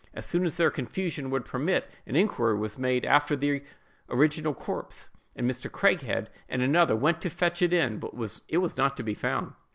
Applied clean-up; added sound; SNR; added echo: none; none; none; none.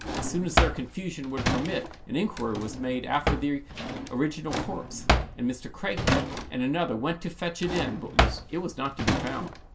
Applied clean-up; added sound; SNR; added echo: none; Drawer open or close; -1 dB; reverberation time 0.2 s.